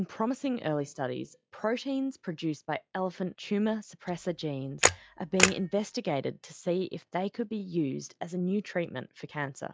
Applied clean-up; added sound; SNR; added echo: classical method log-MMSE.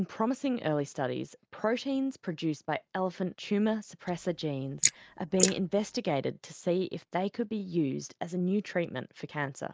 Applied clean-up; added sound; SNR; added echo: neural mask model Resemble Enhance denoiser.